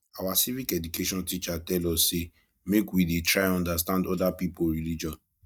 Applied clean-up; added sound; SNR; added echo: neural mask model DeepFilterNet 3.